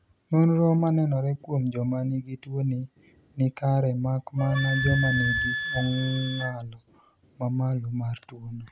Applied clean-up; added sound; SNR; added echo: none; Wind instrument, woodwind instrument; 6 dB; none.